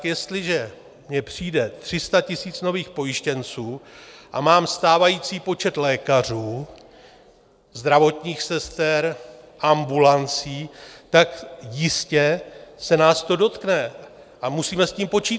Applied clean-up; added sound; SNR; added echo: none; none; none; none.